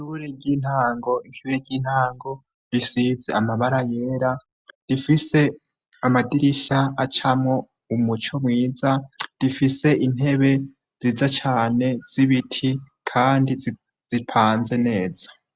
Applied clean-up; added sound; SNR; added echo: none; none; none; none.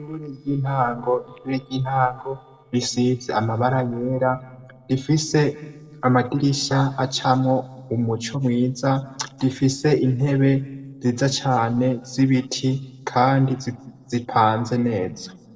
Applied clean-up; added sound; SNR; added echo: neural separator model SepFormer DNS4.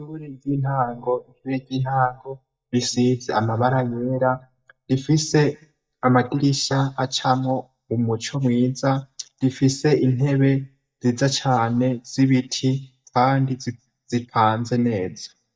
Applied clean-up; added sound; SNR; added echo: neural mask model DeepFilterNet 3.